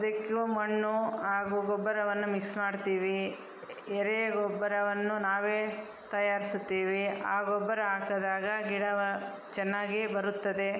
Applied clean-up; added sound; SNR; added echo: none; none; none; none.